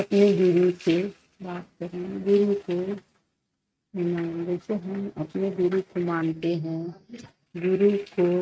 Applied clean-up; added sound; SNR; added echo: neural mask model RNNoise.